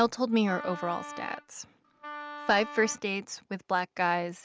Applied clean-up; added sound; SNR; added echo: none; Wind instrument, woodwind instrument; 12 dB; none.